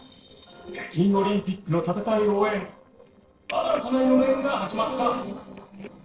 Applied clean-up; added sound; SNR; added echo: neural separator model SepFormer DNS4.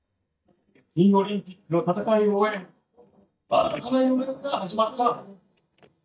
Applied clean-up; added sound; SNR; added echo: neural mask model DeepFilterNet 3.